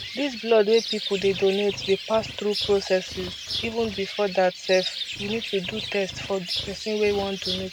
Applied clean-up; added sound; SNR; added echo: none; Bird; 8 dB; none.